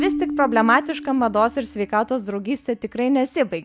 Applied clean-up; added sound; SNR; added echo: none; Marimba, xylophone; 10 dB; none.